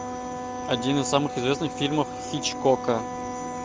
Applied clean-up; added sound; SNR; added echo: none; Wind instrument, woodwind instrument; 7 dB; none.